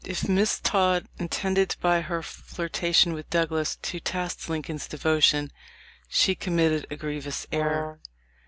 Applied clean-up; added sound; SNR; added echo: none; Brass instrument; 4 dB; none.